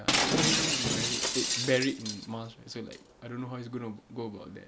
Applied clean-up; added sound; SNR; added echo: none; Shatter; -4 dB; none.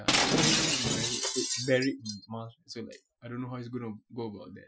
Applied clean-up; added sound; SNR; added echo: classical method Wiener filter.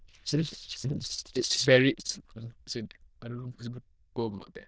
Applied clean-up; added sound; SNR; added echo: neural diffusion model UNIVERSE++.